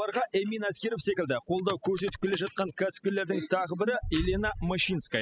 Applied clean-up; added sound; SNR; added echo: classical method spectral subtraction.